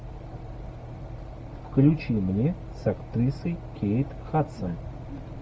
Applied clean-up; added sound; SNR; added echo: none; none; none; none.